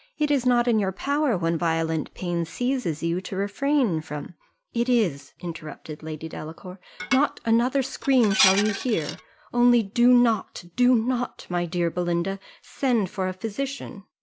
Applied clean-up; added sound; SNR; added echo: none; Dishes, pots, and pans; 6 dB; none.